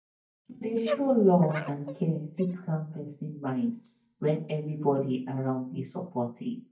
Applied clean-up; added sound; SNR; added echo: neural mask model DeepFilterNet 3.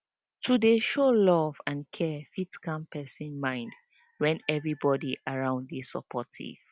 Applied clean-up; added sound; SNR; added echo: none; none; none; none.